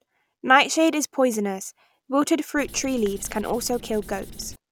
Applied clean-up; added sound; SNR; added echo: none; Writing; 16 dB; none.